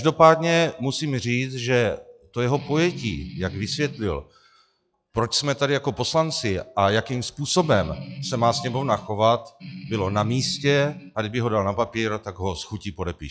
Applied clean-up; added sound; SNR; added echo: classical method log-MMSE.